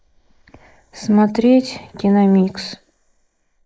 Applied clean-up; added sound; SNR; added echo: neural mask model Resemble Enhance denoiser.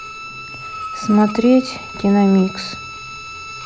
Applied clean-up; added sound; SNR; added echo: none; Bowed string instrument; 13 dB; none.